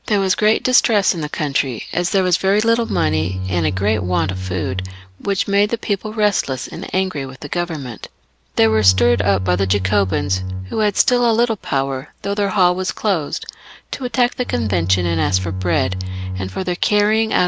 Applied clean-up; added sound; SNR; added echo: none; Bowed string instrument; 5 dB; none.